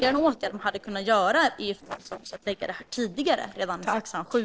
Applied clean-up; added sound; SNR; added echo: neural separator model SepFormer DNS4.